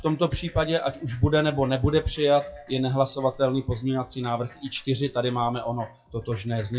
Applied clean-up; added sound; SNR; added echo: classical method WPE with log-MMSE.